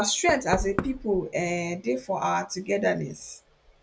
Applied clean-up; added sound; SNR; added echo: none; Knock; 10 dB; none.